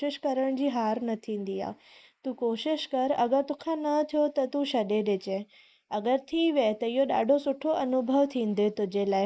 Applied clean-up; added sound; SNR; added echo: neural mask model Resemble Enhance denoiser.